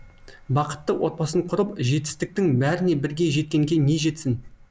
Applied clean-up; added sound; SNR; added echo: none; none; none; none.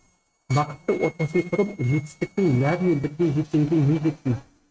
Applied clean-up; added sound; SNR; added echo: neural mask model RNNoise.